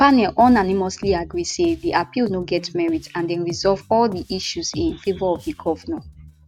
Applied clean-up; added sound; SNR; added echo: neural mask model RNNoise.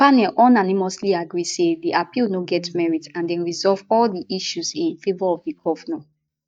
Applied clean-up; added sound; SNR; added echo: neural mask model DeepFilterNet 3.